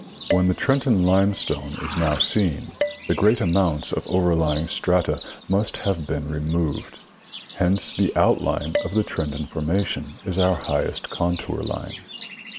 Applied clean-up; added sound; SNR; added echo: none; Dishes, pots, and pans + Livestock, farm animals, working animals; 12 dB; none.